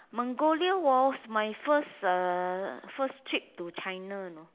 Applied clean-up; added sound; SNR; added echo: none; none; none; none.